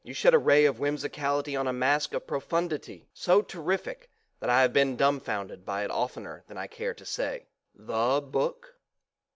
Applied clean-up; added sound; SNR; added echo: none; none; none; none.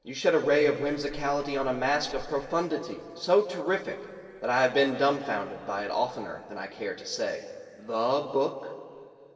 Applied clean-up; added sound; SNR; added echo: none; Buzz; 16 dB; reverberation time 2.6 s.